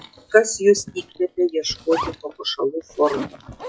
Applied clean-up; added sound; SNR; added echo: classical method log-MMSE.